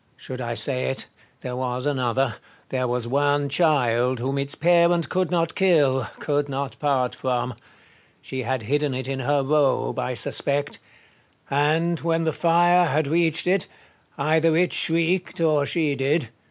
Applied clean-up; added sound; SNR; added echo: none; none; none; none.